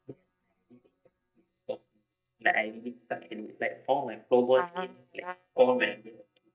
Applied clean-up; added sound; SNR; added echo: neural mask model DeepFilterNet 3.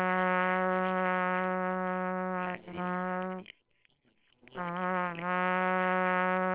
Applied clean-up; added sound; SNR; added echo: neural separator model SepFormer WHAMR!.